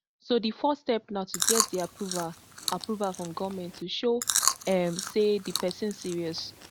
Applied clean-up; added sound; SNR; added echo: none; Chewing, mastication; 3 dB; none.